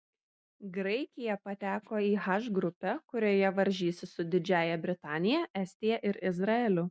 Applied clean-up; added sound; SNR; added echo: none; none; none; none.